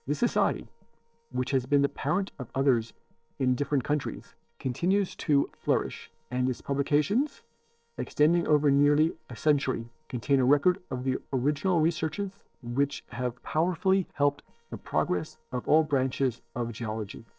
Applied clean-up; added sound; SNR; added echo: neural separator model SepFormer DNS4.